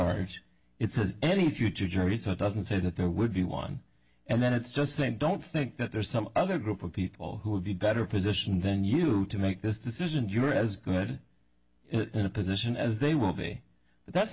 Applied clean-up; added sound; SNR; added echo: none; none; none; none.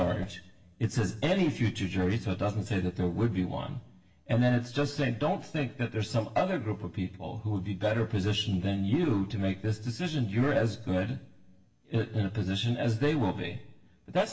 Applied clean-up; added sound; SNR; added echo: none; Whoosh, swoosh, swish; 18 dB; reverberation time 0.7 s.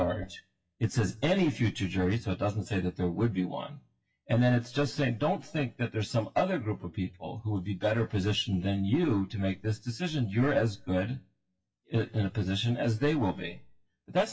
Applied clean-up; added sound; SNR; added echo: classical method WPE with log-MMSE.